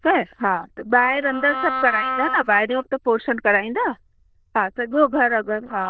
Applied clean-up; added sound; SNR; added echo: neural diffusion model UNIVERSE++.